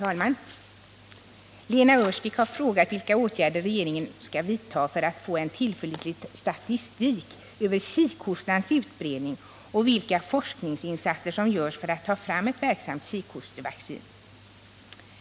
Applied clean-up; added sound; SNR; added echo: none; none; none; none.